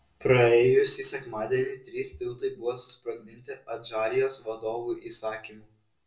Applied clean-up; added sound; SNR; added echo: none; none; none; reverberation time 0.2 s.